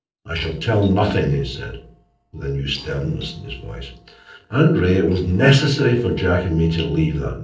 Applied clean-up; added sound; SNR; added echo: neural separator model SepFormer DNS4.